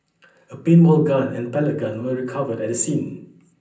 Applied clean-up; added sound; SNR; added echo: none; none; none; reverberation time 0.6 s.